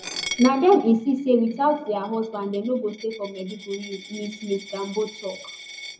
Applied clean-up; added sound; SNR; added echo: none; Coin (dropping); 15 dB; reverberation time 0.4 s.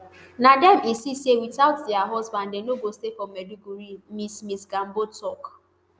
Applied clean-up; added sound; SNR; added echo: none; none; none; none.